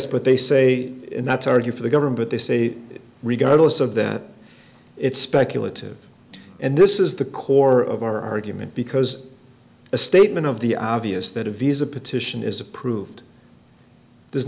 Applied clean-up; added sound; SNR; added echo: none; none; none; none.